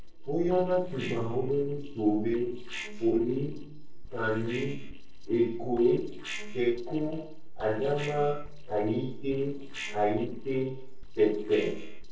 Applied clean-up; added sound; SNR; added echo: neural separator model SepFormer DNS4.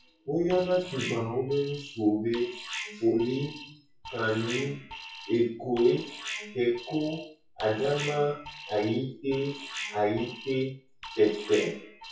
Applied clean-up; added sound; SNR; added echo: classical method WPE with log-MMSE.